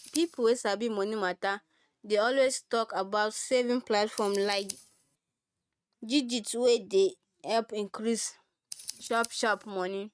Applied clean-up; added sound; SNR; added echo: neural mask model RNNoise.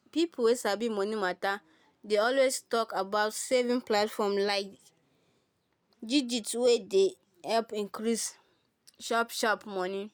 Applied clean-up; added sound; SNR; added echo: none; none; none; none.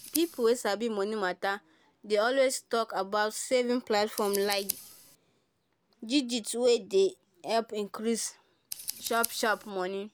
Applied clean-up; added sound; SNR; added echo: none; Scissors; 15 dB; none.